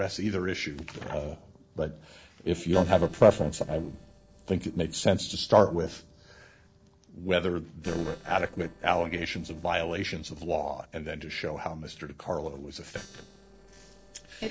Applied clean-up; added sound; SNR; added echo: neural separator model SepFormer DNS4.